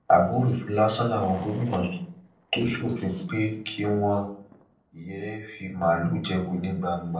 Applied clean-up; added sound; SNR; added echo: neural separator model SepFormer DNS4.